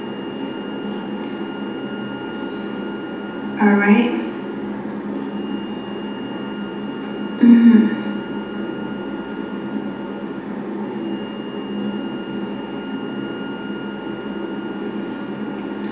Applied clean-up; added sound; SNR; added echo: none; Bowed string instrument; 19 dB; reverberation time 0.9 s.